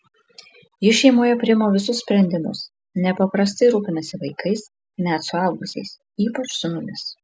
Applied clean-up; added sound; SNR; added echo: none; none; none; none.